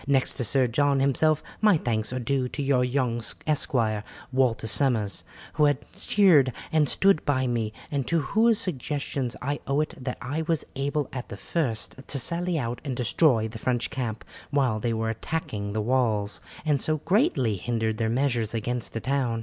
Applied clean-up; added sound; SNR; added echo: none; none; none; none.